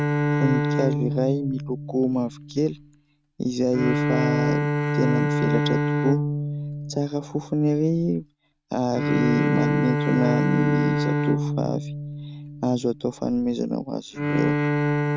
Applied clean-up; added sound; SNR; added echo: neural mask model RNNoise.